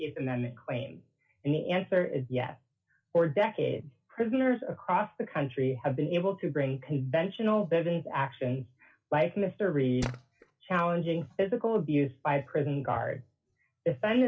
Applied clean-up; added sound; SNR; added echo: classical method log-MMSE.